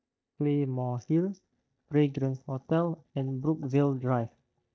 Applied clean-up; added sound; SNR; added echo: neural mask model DeepFilterNet 3.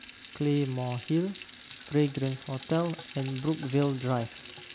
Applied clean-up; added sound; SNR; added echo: none; Sink (filling or washing) / Water tap, faucet; 7 dB; none.